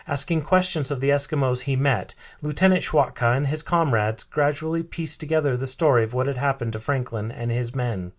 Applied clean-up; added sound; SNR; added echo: none; none; none; none.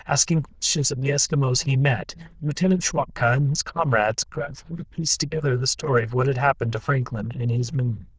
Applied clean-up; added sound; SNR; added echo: neural diffusion model UNIVERSE++.